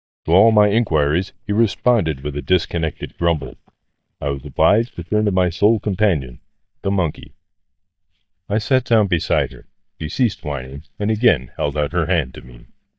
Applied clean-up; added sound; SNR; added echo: neural mask model DeepFilterNet 3.